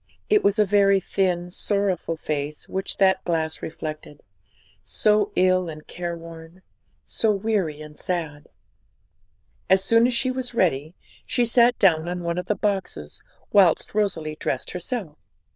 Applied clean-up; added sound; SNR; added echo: neural diffusion model UNIVERSE++.